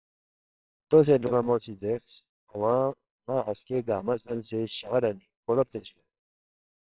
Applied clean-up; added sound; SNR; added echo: neural separator model SepFormer WHAMR!.